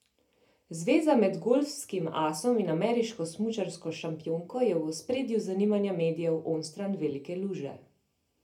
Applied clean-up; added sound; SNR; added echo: none; none; none; reverberation time 0.3 s.